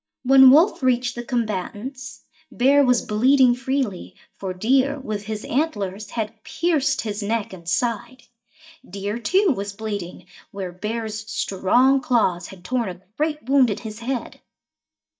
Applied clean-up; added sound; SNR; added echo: neural mask model DeepFilterNet 3.